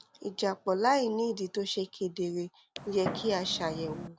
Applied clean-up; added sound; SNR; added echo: none; Fireworks; 8 dB; none.